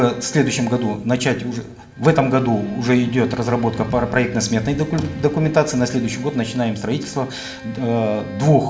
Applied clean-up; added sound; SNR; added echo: none; Bowed string instrument; 19 dB; reverberation time 0.6 s.